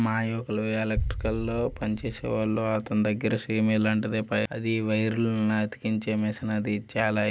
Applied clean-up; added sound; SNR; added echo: none; Boom; 9 dB; none.